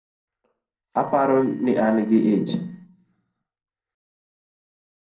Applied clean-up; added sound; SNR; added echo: neural separator model SepFormer DNS4.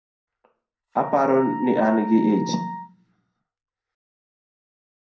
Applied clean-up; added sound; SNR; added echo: none; Wind instrument, woodwind instrument; 10 dB; reverberation time 0.6 s.